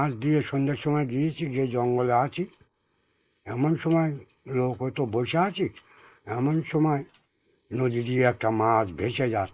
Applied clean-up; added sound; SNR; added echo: neural mask model Resemble Enhance denoiser.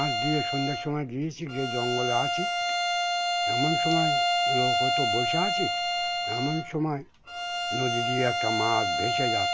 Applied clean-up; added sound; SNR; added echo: none; Bowed string instrument; -4 dB; none.